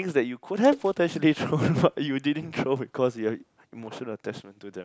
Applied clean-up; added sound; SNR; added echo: none; Water / Splash, splatter; 20 dB; none.